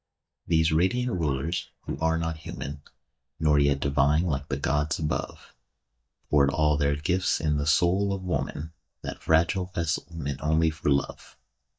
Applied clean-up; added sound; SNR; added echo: neural mask model DeepFilterNet 3.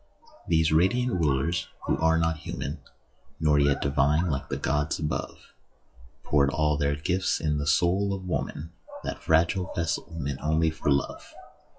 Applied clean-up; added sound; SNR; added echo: classical method WPE with log-MMSE.